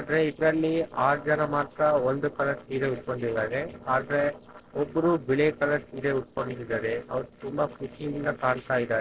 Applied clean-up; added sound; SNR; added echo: neural separator model SepFormer DNS4.